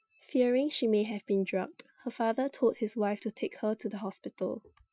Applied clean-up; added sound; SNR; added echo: classical method Wiener filter.